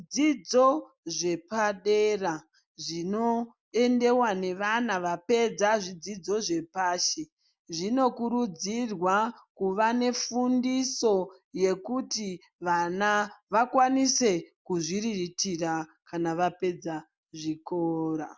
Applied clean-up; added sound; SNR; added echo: none; none; none; none.